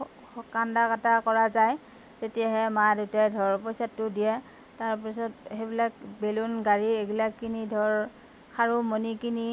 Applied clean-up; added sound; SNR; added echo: none; none; none; none.